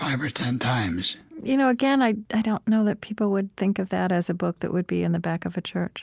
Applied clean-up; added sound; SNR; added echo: none; none; none; none.